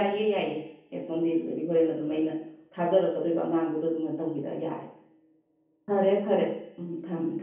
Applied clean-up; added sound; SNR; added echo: none; none; none; reverberation time 0.7 s.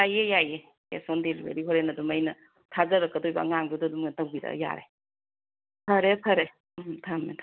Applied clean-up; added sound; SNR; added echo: none; none; none; none.